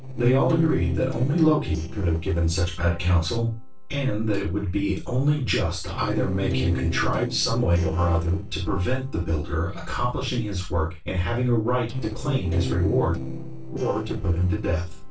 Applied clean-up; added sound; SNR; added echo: neural separator model SepFormer DNS4.